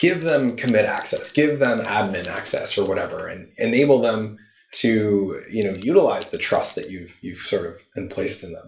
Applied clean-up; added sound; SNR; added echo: none; Rattle / Keys jangling; 19 dB; reverberation time 0.3 s.